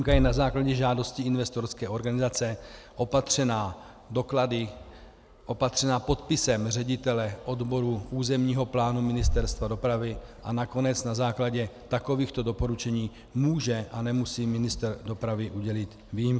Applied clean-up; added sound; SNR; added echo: none; Bass drum; 11 dB; none.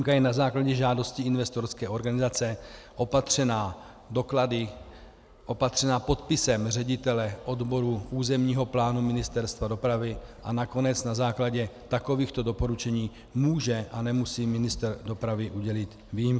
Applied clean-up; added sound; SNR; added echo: none; none; none; none.